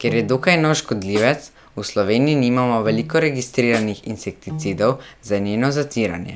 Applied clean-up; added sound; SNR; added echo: none; Piano + Snare drum; 14 dB; none.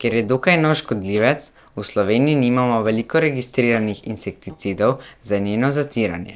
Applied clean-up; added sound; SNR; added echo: neural separator model SepFormer DNS4.